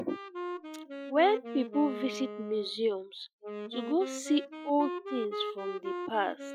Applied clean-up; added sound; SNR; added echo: classical method Wiener filter.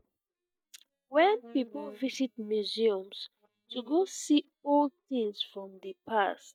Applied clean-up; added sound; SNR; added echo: neural mask model DeepFilterNet 3.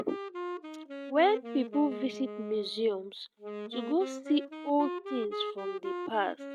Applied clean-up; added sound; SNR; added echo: neural mask model RNNoise.